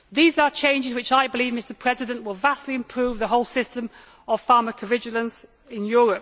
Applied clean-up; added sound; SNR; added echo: none; none; none; none.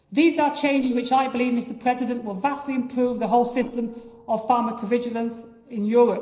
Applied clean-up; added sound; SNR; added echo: neural separator model SepFormer DNS4.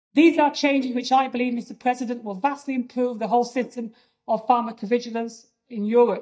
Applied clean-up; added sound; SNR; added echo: neural mask model DeepFilterNet 3.